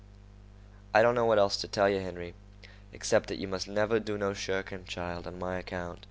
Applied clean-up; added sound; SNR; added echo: none; none; none; none.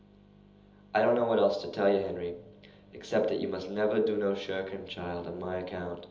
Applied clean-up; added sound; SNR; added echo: none; none; none; reverberation time 1.2 s.